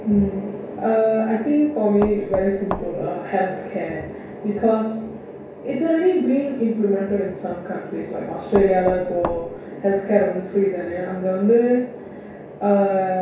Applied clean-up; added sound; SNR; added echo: none; Knock; 9 dB; reverberation time 0.6 s.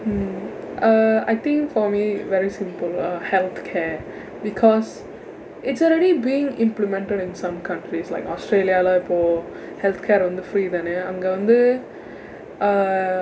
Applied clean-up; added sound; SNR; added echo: none; none; none; none.